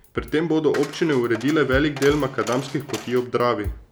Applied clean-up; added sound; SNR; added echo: none; Drum kit + Coin (dropping); 14 dB; none.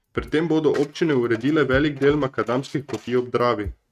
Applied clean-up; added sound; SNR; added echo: neural mask model RNNoise.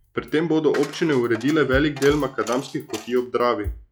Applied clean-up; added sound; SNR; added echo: classical method log-MMSE.